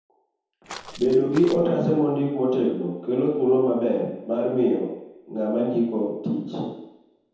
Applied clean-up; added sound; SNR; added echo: none; Walk, footsteps; 15 dB; reverberation time 0.9 s.